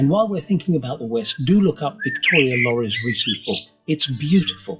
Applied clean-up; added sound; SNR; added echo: classical method WPE with log-MMSE.